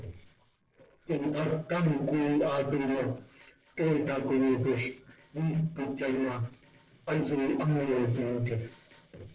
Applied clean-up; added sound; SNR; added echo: neural separator model SepFormer DNS4.